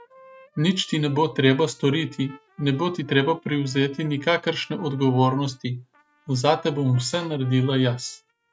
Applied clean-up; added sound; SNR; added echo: neural mask model RNNoise.